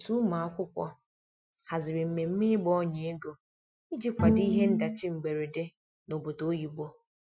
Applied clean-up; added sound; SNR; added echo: classical method Wiener filter.